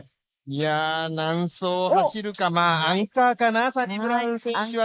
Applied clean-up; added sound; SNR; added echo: neural mask model Resemble Enhance denoiser.